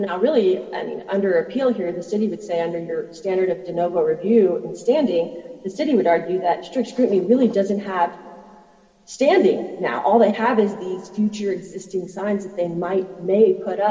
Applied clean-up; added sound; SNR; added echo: none; none; none; reverberation time 1.8 s.